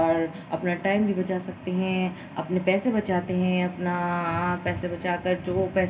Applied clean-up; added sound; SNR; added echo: none; none; none; reverberation time 0.8 s.